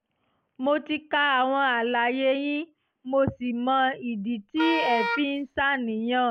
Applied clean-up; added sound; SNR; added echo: none; Wind instrument, woodwind instrument; 4 dB; none.